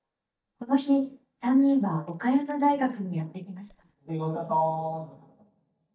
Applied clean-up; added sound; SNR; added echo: neural mask model DeepFilterNet 3.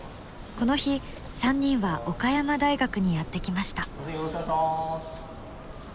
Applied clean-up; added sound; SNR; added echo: none; none; none; none.